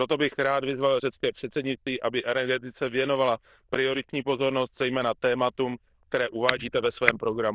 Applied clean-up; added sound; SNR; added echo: neural diffusion model UNIVERSE++.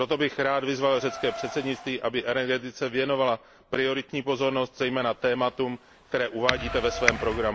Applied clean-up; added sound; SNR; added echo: none; Car; 17 dB; none.